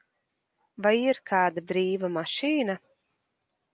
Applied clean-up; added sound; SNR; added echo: none; none; none; none.